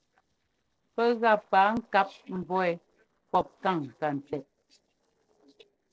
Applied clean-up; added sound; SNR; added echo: neural separator model SepFormer DNS4.